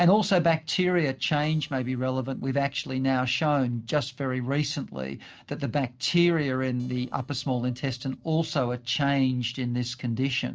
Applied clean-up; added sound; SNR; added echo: neural separator model SepFormer DNS4.